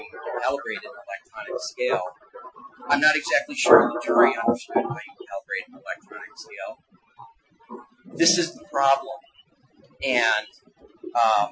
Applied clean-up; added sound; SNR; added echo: classical method Wiener filter.